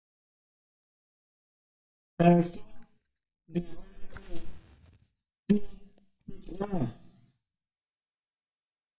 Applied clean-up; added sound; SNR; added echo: neural mask model DeepFilterNet 3.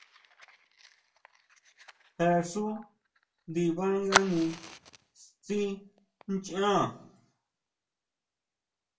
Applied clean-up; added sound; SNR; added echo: none; Fire; 7 dB; reverberation time 0.2 s.